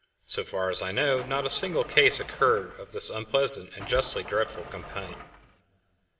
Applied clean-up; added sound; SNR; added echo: none; Engine starting / Car; 17 dB; reverberation time 1.7 s.